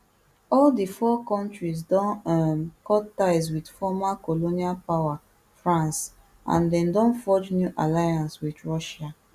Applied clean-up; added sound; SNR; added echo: none; none; none; none.